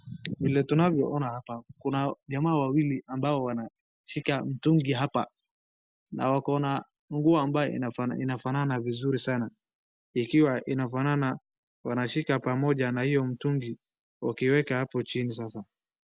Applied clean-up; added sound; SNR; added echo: none; none; none; none.